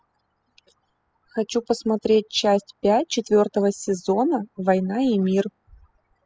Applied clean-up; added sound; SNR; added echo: classical method spectral subtraction.